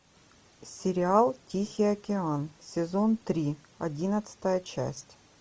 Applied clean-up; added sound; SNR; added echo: none; none; none; none.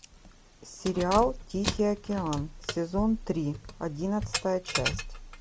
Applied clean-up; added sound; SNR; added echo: none; Keys jangling; 7 dB; none.